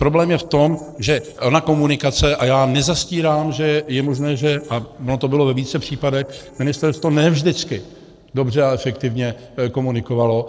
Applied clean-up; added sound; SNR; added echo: neural separator model SepFormer DNS4.